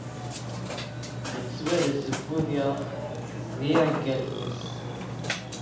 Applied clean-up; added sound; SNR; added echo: none; Burping, eructation; 3 dB; reverberation time 0.8 s.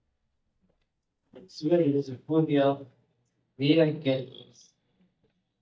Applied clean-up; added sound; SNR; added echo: neural mask model DeepFilterNet 3.